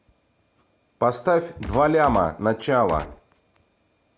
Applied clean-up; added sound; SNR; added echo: none; Gunshot, gunfire; 11 dB; none.